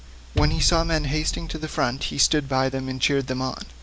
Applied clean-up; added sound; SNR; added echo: none; Bass drum; 3 dB; none.